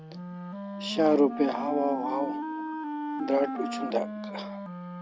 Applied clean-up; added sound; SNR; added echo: none; Wind instrument, woodwind instrument; 5 dB; none.